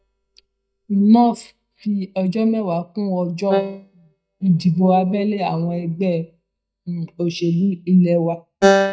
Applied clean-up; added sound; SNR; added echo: neural mask model DeepFilterNet 3.